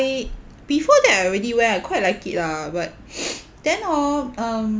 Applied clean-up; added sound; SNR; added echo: none; none; none; none.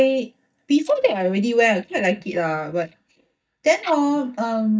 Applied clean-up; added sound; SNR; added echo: neural mask model DeepFilterNet 3.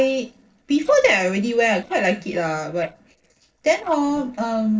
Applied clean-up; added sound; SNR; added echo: neural separator model SepFormer DNS4.